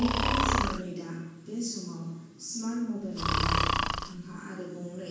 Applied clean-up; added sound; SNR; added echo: none; Breathing; -3 dB; reverberation time 1.2 s.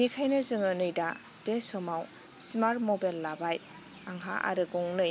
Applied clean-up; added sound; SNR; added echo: none; none; none; none.